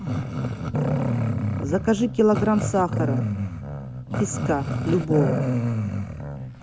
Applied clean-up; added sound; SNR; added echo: none; Growling; 0 dB; none.